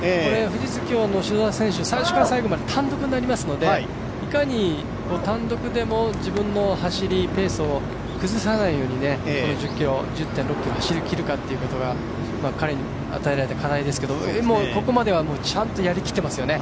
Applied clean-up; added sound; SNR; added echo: none; none; none; none.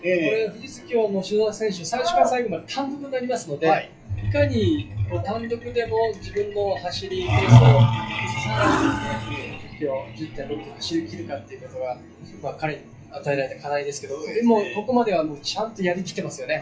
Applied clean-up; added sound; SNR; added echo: classical method WPE with log-MMSE.